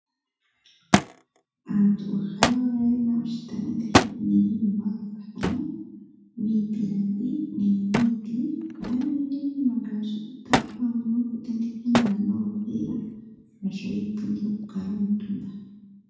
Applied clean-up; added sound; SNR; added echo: none; Thump, thud; 5 dB; reverberation time 1.1 s.